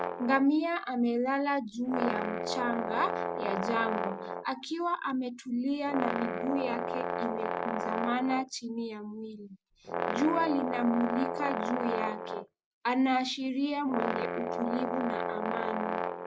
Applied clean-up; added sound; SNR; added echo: none; Brass instrument; 3 dB; none.